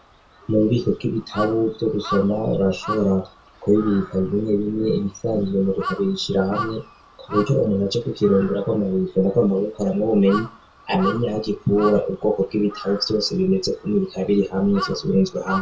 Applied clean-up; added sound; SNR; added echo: none; Crow; 14 dB; reverberation time 0.2 s.